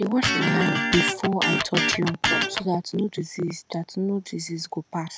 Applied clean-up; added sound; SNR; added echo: none; Electric guitar; -1 dB; none.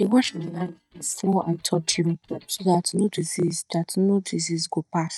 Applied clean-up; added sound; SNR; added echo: neural mask model DeepFilterNet 3.